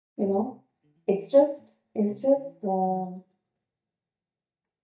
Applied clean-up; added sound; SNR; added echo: neural mask model DeepFilterNet 3.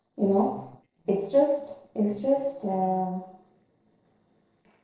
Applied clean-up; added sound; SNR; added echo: neural separator model SepFormer DNS4.